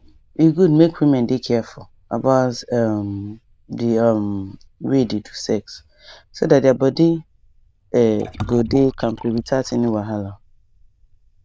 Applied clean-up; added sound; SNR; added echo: neural diffusion model UNIVERSE++.